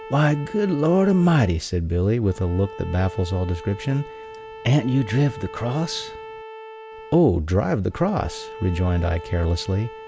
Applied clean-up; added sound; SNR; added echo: none; Bowed string instrument; 16 dB; none.